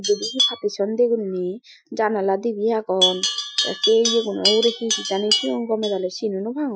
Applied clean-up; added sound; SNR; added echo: classical method Wiener filter.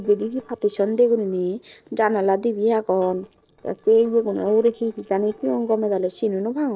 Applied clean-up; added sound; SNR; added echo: neural separator model SepFormer DNS4.